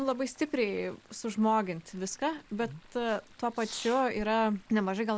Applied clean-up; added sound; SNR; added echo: none; Chatter / Stream + Fireworks; 20 dB; none.